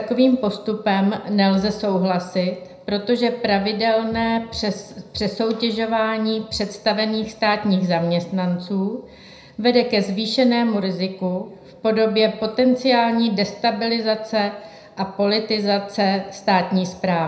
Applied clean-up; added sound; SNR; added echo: none; none; none; reverberation time 0.4 s.